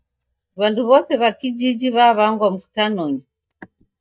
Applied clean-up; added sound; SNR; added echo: neural mask model DeepFilterNet 3.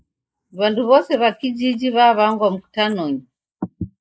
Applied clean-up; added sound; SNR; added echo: neural mask model Resemble Enhance denoiser.